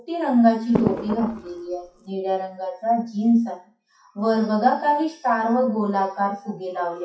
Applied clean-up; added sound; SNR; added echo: classical method WPE with log-MMSE.